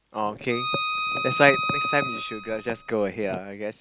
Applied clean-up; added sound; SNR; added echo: none; Bowed string instrument; 3 dB; none.